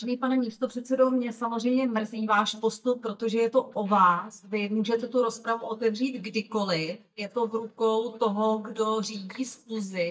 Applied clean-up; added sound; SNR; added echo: neural mask model DeepFilterNet 3.